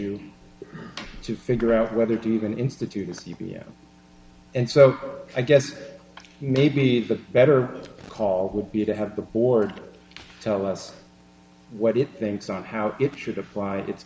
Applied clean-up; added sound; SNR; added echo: none; none; none; none.